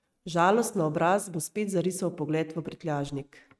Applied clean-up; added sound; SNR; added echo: neural mask model RNNoise.